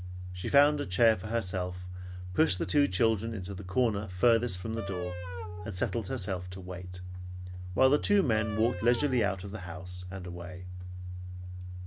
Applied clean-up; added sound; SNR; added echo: none; Wind instrument, woodwind instrument; 13 dB; none.